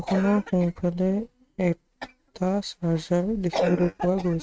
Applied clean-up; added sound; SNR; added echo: neural mask model RNNoise.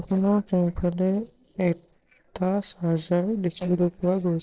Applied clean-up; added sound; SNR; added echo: neural separator model SepFormer DNS4.